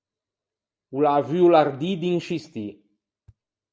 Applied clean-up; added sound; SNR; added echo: none; none; none; none.